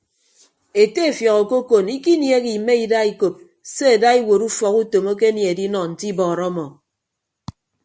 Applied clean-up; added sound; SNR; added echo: none; none; none; none.